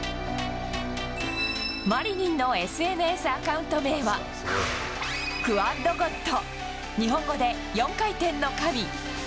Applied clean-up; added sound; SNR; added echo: none; none; none; none.